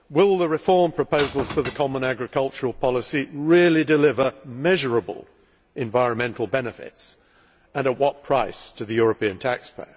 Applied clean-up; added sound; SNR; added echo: none; Shatter / Crushing; 12 dB; none.